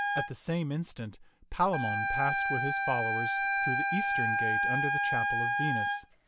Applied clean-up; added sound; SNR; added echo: none; Wind instrument, woodwind instrument; -4 dB; none.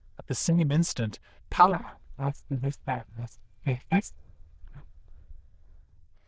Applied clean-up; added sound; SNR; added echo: neural diffusion model UNIVERSE++.